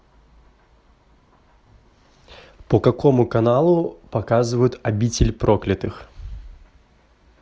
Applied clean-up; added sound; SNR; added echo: none; none; none; none.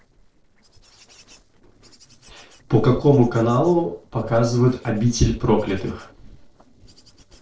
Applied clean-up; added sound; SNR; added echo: neural separator model SepFormer DNS4.